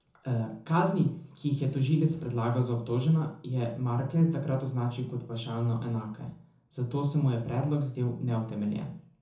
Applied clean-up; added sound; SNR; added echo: none; none; none; reverberation time 0.6 s.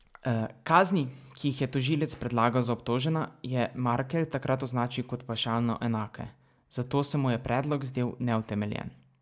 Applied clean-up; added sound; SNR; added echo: none; none; none; none.